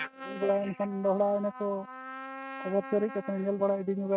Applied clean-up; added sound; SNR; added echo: neural mask model RNNoise.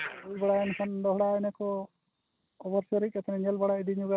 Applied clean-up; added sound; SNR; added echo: none; none; none; none.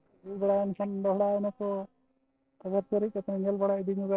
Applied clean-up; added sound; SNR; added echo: neural separator model SepFormer DNS4.